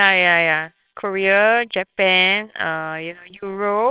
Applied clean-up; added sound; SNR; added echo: neural separator model SepFormer WHAMR!.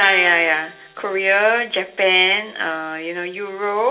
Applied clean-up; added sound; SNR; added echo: none; Guitar; 9 dB; reverberation time 0.2 s.